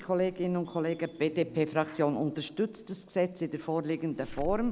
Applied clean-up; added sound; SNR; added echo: none; Slam / Alarm; 15 dB; none.